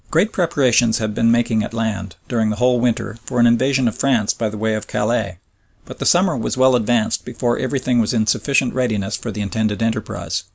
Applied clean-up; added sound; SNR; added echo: none; none; none; none.